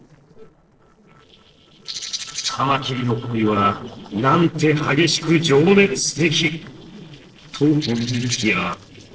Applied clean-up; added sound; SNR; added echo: neural separator model SepFormer DNS4.